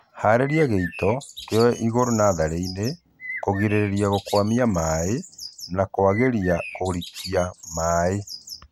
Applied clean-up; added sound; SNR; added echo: none; Bird; 14 dB; none.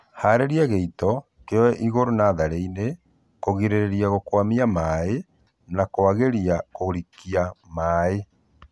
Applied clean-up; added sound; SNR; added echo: none; none; none; none.